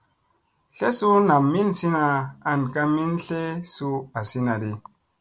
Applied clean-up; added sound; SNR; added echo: none; none; none; none.